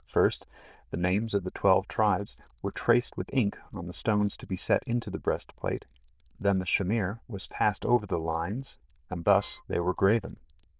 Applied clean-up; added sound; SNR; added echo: neural diffusion model UNIVERSE++.